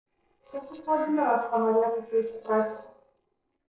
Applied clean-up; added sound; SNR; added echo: neural separator model SepFormer DNS4.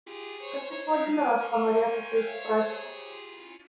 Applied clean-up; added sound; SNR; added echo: none; Harmonica; 12 dB; reverberation time 0.7 s.